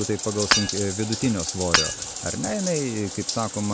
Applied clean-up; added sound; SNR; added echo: none; Shatter / Hammer + Bathtub (filling or washing); 1 dB; none.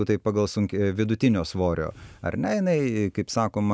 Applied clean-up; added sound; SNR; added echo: none; none; none; none.